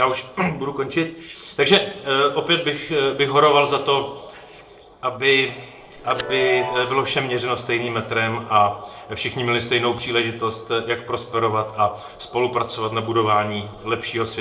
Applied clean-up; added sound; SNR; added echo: neural separator model SepFormer DNS4.